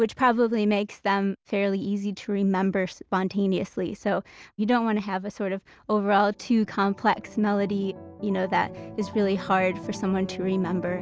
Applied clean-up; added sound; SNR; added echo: none; none; none; none.